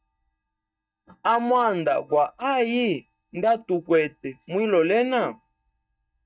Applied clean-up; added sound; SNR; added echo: neural mask model DeepFilterNet 3.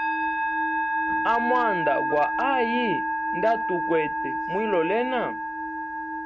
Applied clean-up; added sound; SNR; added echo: none; Musical instrument; -1 dB; none.